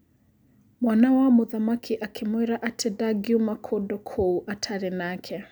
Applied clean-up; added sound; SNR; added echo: none; none; none; none.